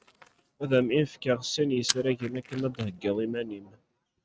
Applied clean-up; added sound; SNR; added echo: neural mask model RNNoise.